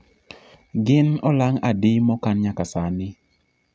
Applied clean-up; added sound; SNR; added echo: none; none; none; none.